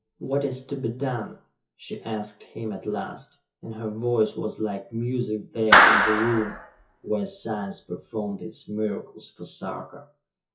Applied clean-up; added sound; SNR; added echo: classical method WPE with log-MMSE.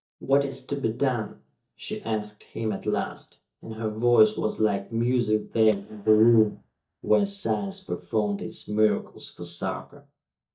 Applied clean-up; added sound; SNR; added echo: neural mask model DeepFilterNet 3.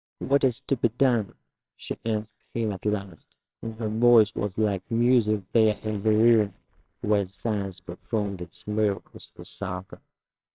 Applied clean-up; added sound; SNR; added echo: neural separator model SepFormer WHAMR!.